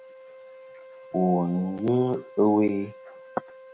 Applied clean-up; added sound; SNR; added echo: none; Wind instrument, woodwind instrument; 20 dB; none.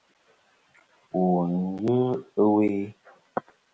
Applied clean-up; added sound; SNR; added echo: none; none; none; none.